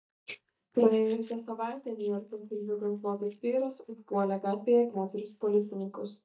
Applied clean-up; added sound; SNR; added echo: neural mask model DeepFilterNet 3.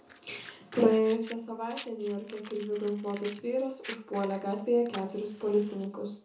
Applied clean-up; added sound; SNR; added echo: none; Fire; 19 dB; reverberation time 0.7 s.